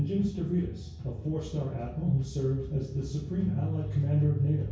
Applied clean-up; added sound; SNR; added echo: none; none; none; reverberation time 0.6 s.